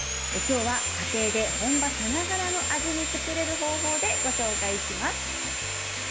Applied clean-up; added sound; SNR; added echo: none; Sawing; -2 dB; reverberation time 2.1 s.